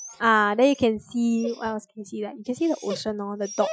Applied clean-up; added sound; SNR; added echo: classical method Wiener filter.